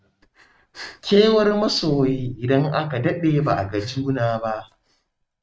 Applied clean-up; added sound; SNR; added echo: neural mask model RNNoise.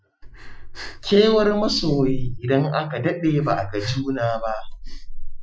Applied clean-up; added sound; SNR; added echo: classical method Wiener filter.